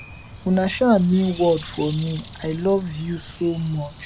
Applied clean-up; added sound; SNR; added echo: none; Bird; 17 dB; none.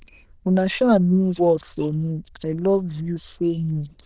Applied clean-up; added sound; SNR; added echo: neural diffusion model UNIVERSE++.